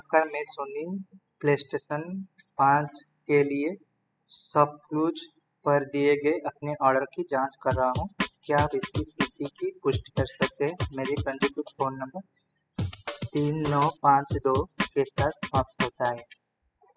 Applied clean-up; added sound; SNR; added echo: classical method spectral subtraction.